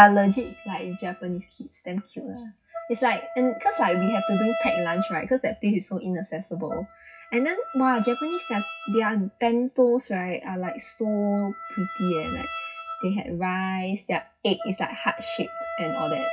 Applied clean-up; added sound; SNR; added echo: classical method WPE with log-MMSE.